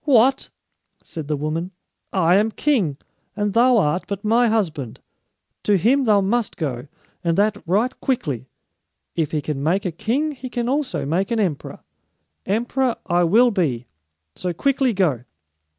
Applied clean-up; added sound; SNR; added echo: none; none; none; none.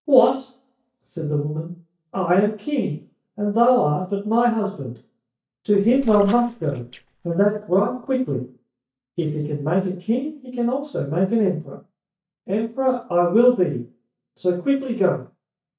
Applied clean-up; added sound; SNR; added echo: neural mask model DeepFilterNet 3.